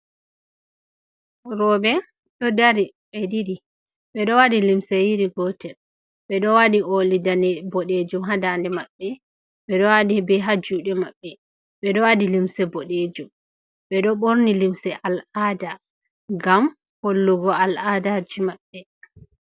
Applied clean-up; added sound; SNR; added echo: none; none; none; none.